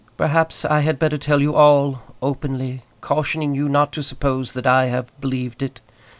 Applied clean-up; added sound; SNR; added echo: none; none; none; none.